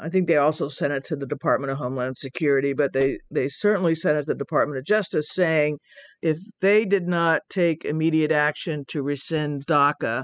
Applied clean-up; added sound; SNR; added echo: classical method spectral subtraction.